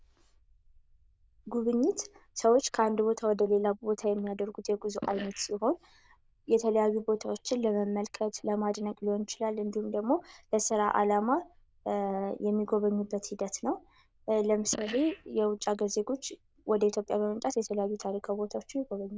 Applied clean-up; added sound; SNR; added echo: neural diffusion model UNIVERSE++.